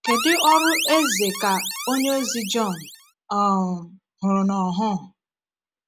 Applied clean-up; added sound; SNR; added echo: none; Alarm; 3 dB; none.